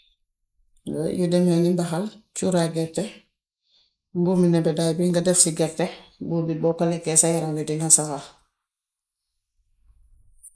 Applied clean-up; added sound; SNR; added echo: neural mask model Resemble Enhance denoiser.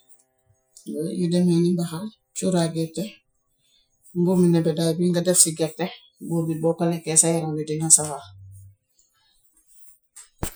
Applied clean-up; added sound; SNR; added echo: classical method Wiener filter.